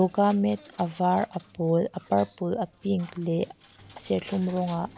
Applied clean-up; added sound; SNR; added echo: none; Coin (dropping); 19 dB; none.